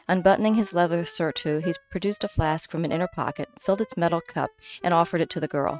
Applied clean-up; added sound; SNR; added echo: neural mask model RNNoise.